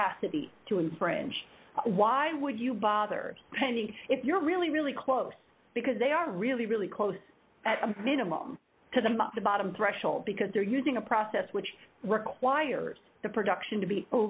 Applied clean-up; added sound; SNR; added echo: none; none; none; none.